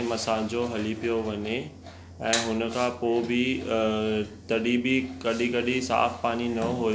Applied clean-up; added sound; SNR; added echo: none; none; none; none.